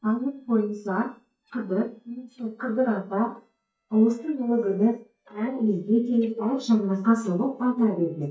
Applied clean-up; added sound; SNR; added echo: neural mask model DeepFilterNet 3.